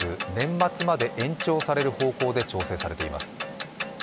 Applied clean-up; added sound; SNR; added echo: none; Clock; 6 dB; none.